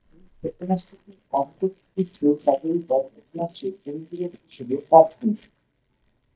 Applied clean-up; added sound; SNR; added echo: neural mask model DeepFilterNet 3.